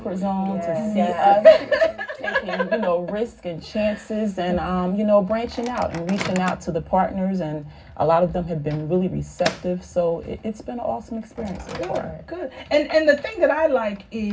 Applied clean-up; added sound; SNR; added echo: none; Microwave oven; 19 dB; reverberation time 0.4 s.